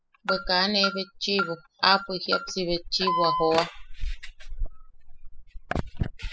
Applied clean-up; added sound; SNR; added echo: classical method spectral subtraction.